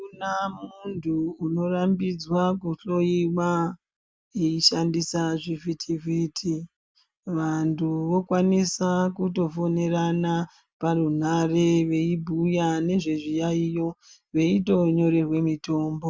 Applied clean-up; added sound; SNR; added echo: none; none; none; none.